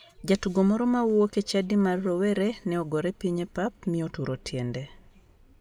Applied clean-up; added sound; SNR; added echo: none; none; none; none.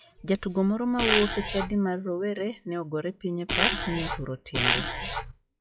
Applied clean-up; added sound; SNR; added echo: classical method log-MMSE.